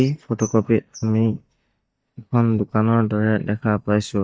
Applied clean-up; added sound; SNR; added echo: neural mask model DeepFilterNet 3.